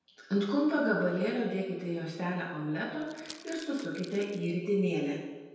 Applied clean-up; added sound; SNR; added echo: none; Crumpling, crinkling; 19 dB; reverberation time 1.1 s.